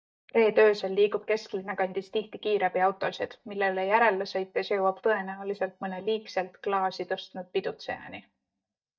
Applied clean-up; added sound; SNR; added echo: neural mask model DeepFilterNet 3.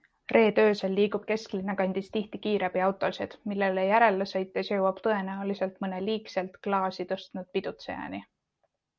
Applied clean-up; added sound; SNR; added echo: none; none; none; none.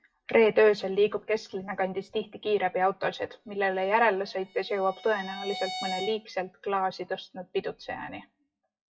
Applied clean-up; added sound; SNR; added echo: classical method WPE with log-MMSE.